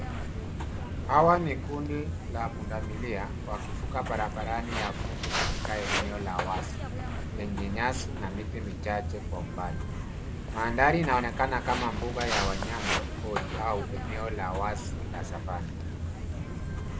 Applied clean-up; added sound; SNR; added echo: none; Walk, footsteps; 1 dB; none.